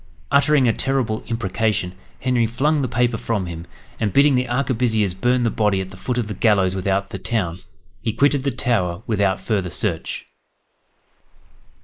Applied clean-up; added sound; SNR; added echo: neural mask model Resemble Enhance denoiser.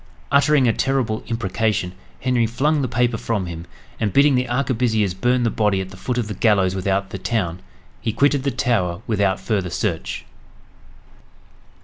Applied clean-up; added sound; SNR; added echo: none; none; none; none.